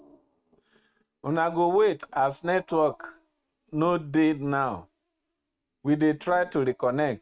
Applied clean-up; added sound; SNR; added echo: neural mask model RNNoise.